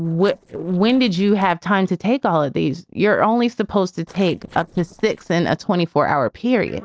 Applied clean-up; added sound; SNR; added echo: neural separator model SepFormer DNS4.